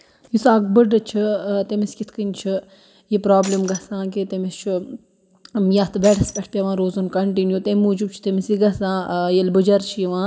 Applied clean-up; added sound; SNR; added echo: none; Shatter; 13 dB; reverberation time 0.7 s.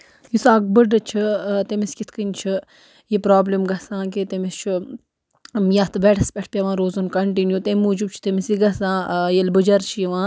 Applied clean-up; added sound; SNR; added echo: none; none; none; none.